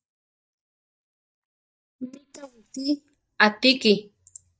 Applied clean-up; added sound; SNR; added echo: neural mask model DeepFilterNet 3.